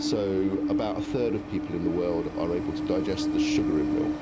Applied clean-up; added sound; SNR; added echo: none; Train; -1 dB; none.